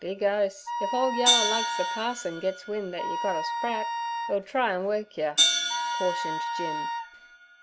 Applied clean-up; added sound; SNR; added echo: none; Wind instrument, woodwind instrument + Hi-hat; -1 dB; none.